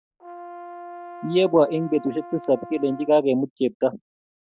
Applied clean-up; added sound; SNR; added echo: none; Brass instrument; 16 dB; none.